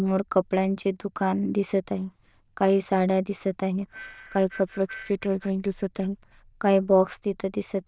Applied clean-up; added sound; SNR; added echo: neural diffusion model UNIVERSE++.